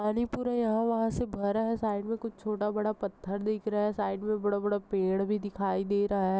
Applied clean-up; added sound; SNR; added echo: none; none; none; none.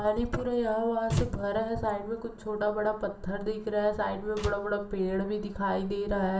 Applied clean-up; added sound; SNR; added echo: none; Slam; 11 dB; reverberation time 0.4 s.